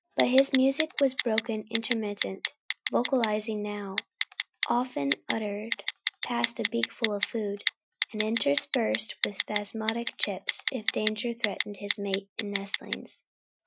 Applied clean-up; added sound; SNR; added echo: classical method Wiener filter.